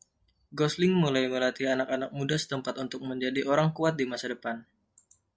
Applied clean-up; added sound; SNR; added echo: none; none; none; none.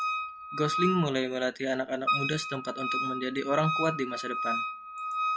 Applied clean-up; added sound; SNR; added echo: none; Wind instrument, woodwind instrument; 1 dB; none.